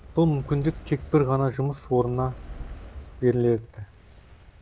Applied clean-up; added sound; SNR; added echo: none; Fire; 16 dB; none.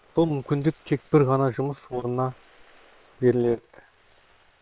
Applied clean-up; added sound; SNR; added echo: neural separator model SepFormer WHAM!.